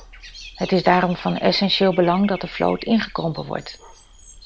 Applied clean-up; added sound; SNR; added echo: none; Bird / Dog; 19 dB; none.